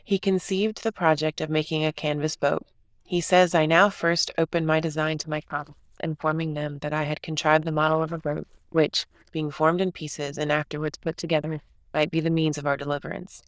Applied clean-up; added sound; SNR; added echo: neural diffusion model UNIVERSE++.